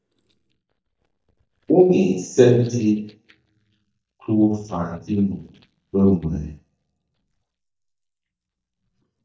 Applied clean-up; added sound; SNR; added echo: neural mask model DeepFilterNet 3.